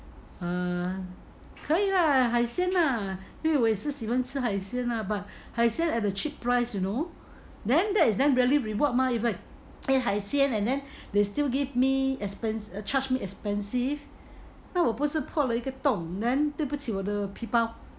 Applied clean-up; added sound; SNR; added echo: none; none; none; none.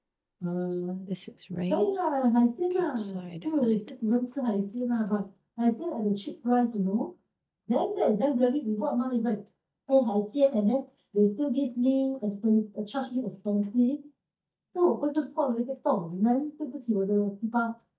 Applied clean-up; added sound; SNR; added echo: neural mask model DeepFilterNet 3.